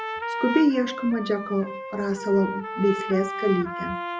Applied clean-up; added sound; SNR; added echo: none; Trumpet; 7 dB; none.